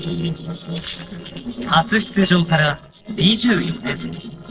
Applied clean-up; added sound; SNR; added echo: neural separator model SepFormer DNS4.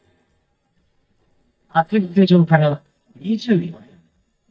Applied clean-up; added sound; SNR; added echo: neural mask model DeepFilterNet 3.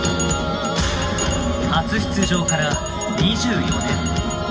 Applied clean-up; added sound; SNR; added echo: none; Bell; 12 dB; reverberation time 1.5 s.